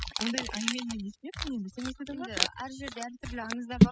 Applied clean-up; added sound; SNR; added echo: classical method spectral subtraction.